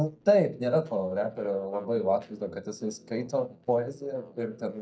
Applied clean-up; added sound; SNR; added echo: neural mask model DeepFilterNet 3.